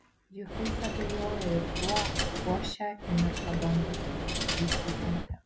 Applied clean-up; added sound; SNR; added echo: none; Coin (dropping); -1 dB; none.